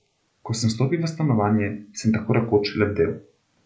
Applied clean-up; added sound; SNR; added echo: none; none; none; none.